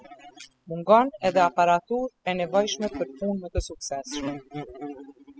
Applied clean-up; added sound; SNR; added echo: classical method spectral subtraction.